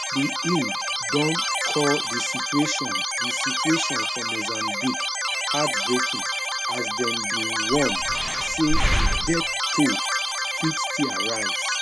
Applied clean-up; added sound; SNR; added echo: none; Keyboard (musical) + Breathing; -3 dB; none.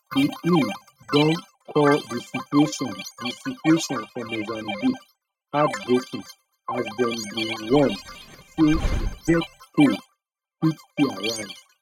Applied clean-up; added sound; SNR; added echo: neural mask model RNNoise.